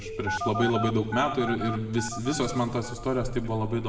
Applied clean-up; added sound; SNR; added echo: none; Telephone; 8 dB; reverberation time 1.3 s.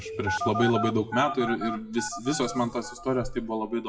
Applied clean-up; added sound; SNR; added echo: classical method WPE with log-MMSE.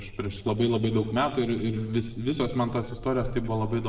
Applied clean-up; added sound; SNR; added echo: neural separator model SepFormer DNS4.